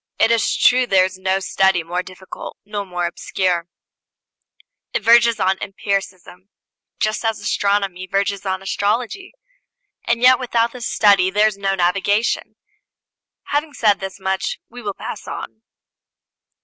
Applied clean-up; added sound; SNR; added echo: none; none; none; none.